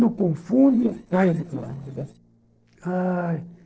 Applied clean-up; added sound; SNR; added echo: neural separator model SepFormer DNS4.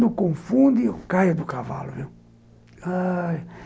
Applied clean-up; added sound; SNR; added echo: none; none; none; none.